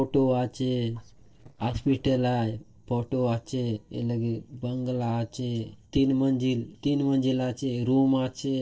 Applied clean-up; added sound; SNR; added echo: neural separator model SepFormer DNS4.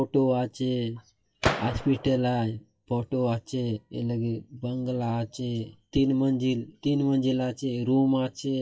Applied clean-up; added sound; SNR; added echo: classical method WPE with log-MMSE.